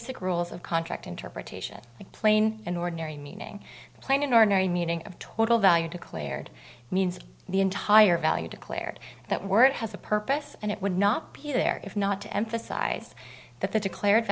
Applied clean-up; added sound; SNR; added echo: none; none; none; none.